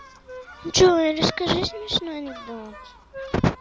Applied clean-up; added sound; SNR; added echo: none; Wind instrument, woodwind instrument + Gull, seagull; 18 dB; none.